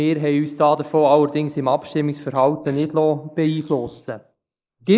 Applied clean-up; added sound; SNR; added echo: neural mask model Resemble Enhance denoiser.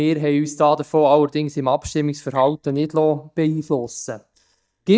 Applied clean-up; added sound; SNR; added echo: neural mask model DeepFilterNet 3.